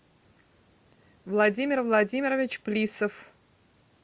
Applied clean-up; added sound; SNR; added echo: none; none; none; none.